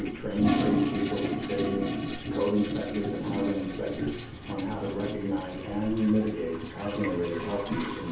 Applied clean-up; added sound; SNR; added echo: none; Toilet flush; 2 dB; reverberation time 0.7 s.